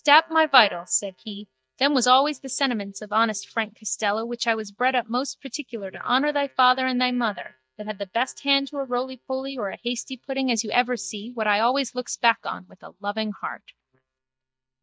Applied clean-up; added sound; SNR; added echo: neural mask model DeepFilterNet 3.